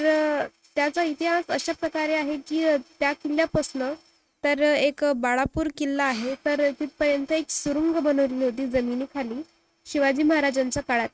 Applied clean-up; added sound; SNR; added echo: neural mask model RNNoise.